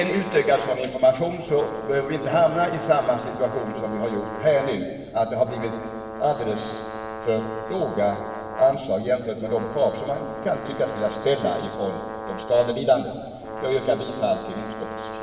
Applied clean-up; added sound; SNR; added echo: none; Brass instrument; 10 dB; reverberation time 1.9 s.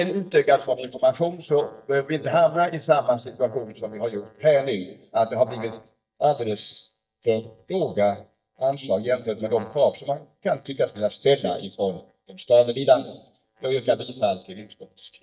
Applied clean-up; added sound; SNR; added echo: neural mask model DeepFilterNet 3.